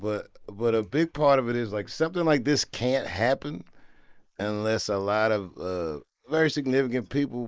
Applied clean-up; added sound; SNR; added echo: neural mask model Resemble Enhance denoiser.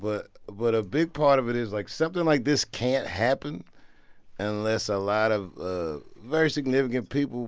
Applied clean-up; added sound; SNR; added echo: none; none; none; none.